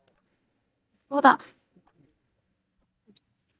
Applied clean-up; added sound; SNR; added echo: neural mask model DeepFilterNet 3.